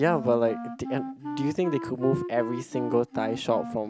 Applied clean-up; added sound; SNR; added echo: none; Wind instrument, woodwind instrument; 8 dB; none.